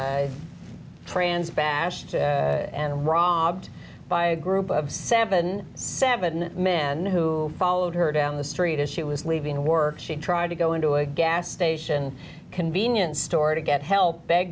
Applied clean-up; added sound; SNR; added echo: none; none; none; none.